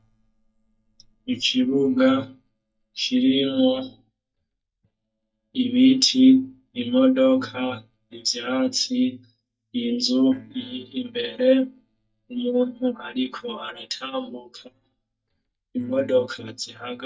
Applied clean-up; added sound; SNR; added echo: neural mask model DeepFilterNet 3.